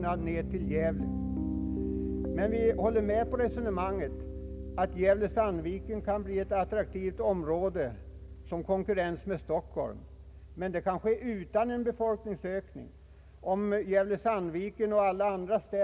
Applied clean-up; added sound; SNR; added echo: none; Piano; 8 dB; none.